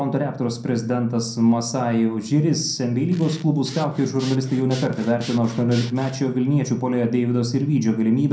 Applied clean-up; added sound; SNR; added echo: none; Zipper (clothing) / Sawing; 19 dB; reverberation time 0.6 s.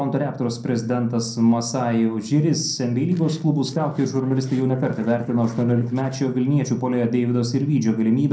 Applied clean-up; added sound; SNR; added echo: neural separator model SepFormer DNS4.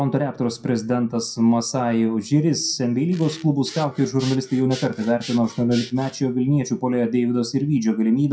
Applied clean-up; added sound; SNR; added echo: classical method WPE with log-MMSE.